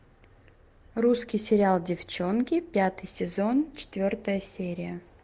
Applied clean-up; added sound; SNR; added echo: none; none; none; none.